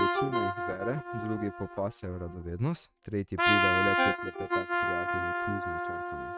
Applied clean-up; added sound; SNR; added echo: neural mask model RNNoise.